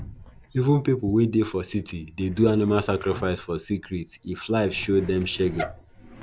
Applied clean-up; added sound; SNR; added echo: none; Drawer open or close; 16 dB; none.